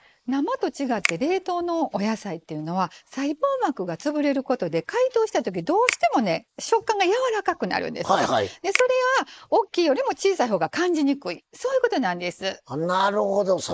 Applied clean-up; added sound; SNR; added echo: neural mask model Resemble Enhance denoiser.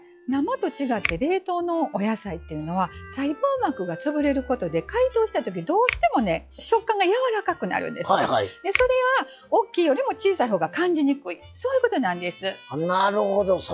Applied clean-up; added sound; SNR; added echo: classical method log-MMSE.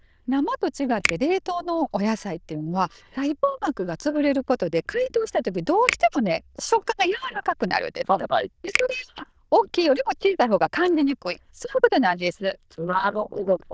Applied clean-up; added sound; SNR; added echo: neural diffusion model UNIVERSE++.